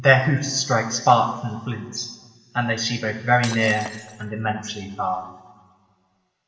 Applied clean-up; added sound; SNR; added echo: none; Shatter; 15 dB; reverberation time 2.5 s.